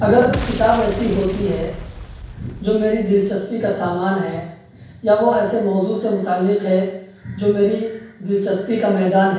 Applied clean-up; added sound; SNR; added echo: none; Boom; 12 dB; reverberation time 0.7 s.